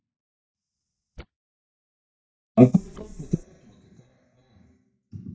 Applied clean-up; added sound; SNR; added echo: neural mask model DeepFilterNet 3.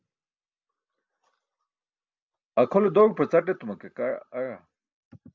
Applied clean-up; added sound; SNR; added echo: none; none; none; none.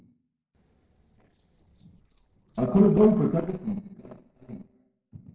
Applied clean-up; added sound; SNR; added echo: neural separator model SepFormer DNS4.